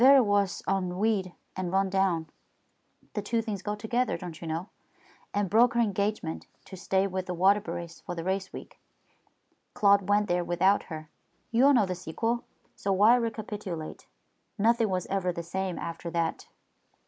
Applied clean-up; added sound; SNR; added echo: none; none; none; none.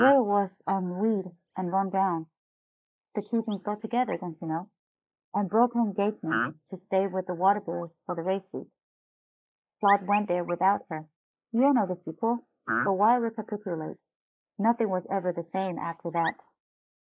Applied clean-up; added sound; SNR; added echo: neural mask model Resemble Enhance denoiser.